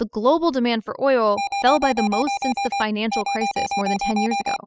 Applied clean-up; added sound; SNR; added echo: classical method spectral subtraction.